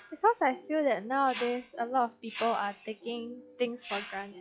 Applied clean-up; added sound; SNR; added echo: classical method log-MMSE.